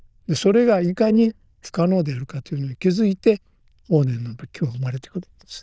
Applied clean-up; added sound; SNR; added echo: neural diffusion model UNIVERSE++.